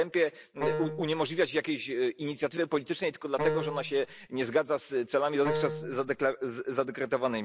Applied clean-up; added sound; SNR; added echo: none; Wind instrument, woodwind instrument; 4 dB; none.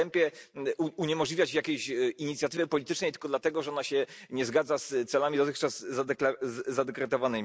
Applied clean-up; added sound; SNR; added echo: none; none; none; none.